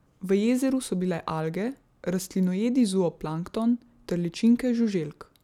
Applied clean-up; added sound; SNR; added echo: none; none; none; none.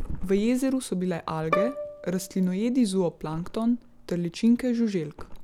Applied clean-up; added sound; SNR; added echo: none; Thump, thud + Bowed string instrument; 9 dB; none.